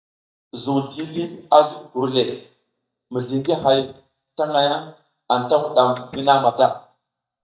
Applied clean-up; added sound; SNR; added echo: neural mask model DeepFilterNet 3.